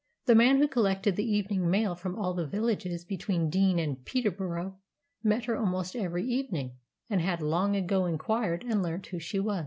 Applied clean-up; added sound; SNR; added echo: none; none; none; none.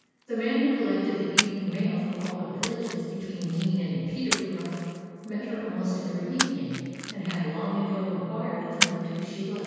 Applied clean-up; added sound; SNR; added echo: none; Splash, splatter; 6 dB; reverberation time 2.1 s.